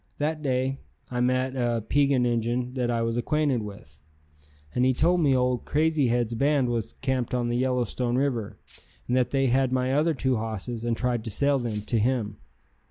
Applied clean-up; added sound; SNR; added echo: none; Rattle (instrument); 20 dB; none.